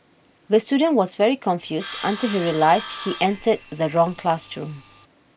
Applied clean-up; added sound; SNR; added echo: none; Sawing; 15 dB; none.